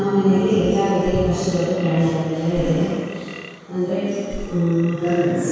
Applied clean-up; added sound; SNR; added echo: none; Burping, eructation; 16 dB; reverberation time 2.0 s.